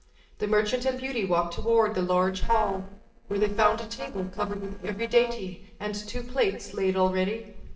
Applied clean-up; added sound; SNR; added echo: neural separator model SepFormer DNS4.